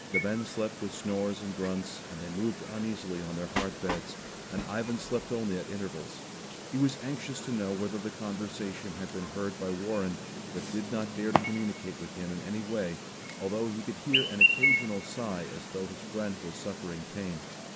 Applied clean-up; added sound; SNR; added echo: none; Chirp, tweet + Train; 1 dB; none.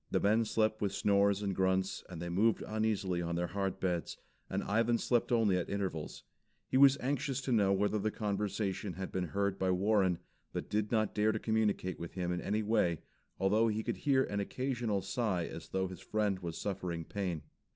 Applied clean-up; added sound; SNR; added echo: none; none; none; none.